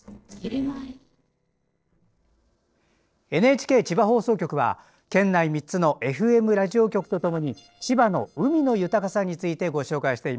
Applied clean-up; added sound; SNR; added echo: neural separator model SepFormer DNS4.